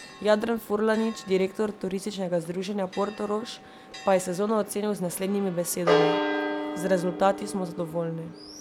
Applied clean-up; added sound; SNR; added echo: none; Church bell; 5 dB; none.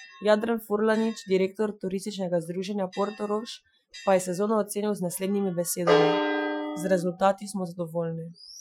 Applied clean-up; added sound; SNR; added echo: classical method Wiener filter.